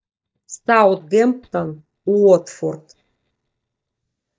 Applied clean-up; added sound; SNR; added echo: neural mask model DeepFilterNet 3.